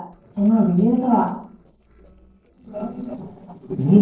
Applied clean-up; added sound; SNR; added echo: neural separator model SepFormer DNS4.